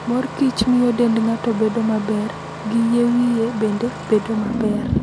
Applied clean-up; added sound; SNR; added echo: none; Engine starting; 10 dB; none.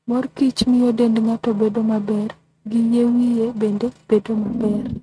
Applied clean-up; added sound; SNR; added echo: neural mask model RNNoise.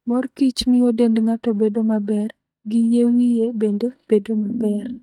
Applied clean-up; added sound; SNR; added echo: neural mask model DeepFilterNet 3.